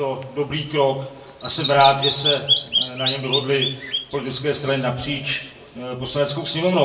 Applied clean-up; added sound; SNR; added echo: none; Bird vocalization, bird call, bird song; 3 dB; reverberation time 0.7 s.